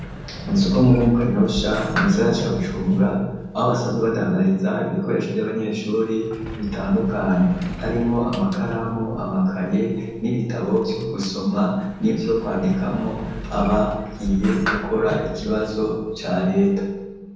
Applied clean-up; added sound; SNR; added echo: none; Sliding door; 13 dB; reverberation time 1.1 s.